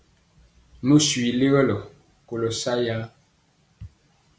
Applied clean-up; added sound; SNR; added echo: none; none; none; none.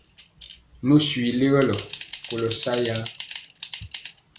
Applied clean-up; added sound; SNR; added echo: none; Typing; 8 dB; none.